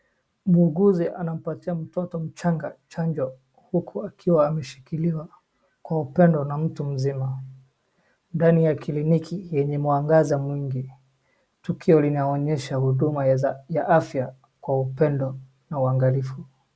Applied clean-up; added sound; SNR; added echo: none; none; none; none.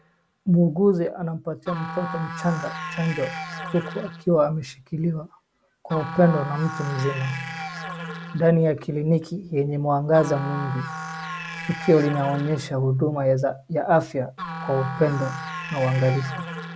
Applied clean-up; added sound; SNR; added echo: none; Musical instrument; 11 dB; none.